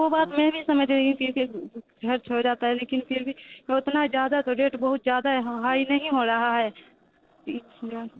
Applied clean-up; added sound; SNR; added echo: neural separator model SepFormer DNS4.